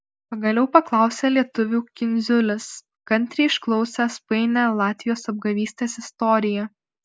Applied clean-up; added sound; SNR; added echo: none; none; none; none.